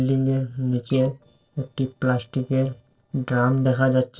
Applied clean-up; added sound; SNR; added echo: neural separator model SepFormer DNS4.